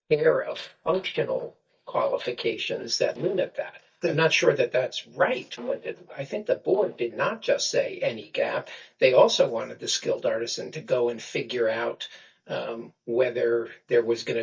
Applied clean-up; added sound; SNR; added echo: neural mask model DeepFilterNet 3.